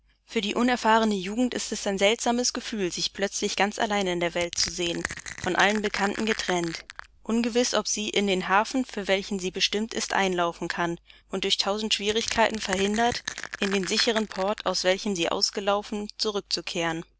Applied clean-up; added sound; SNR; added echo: none; Crushing; 10 dB; none.